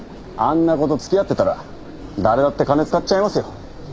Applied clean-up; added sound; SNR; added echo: none; none; none; none.